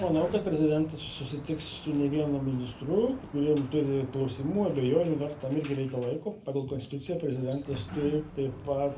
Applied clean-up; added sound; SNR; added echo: none; Sliding door; 16 dB; reverberation time 0.3 s.